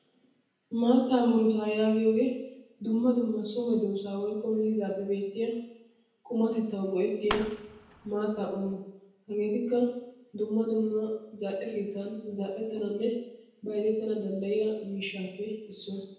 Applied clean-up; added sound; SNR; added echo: none; Fireworks; 10 dB; reverberation time 0.9 s.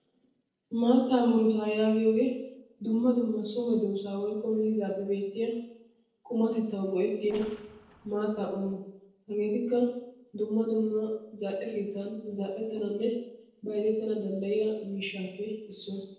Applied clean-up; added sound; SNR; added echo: neural separator model SepFormer DNS4.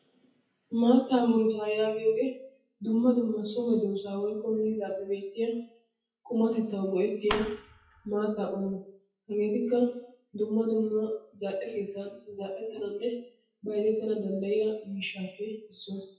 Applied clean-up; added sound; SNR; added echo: classical method WPE with log-MMSE.